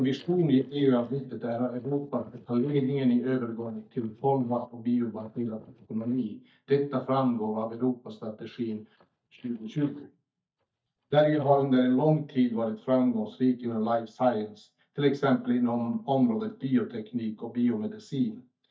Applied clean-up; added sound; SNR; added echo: neural mask model DeepFilterNet 3.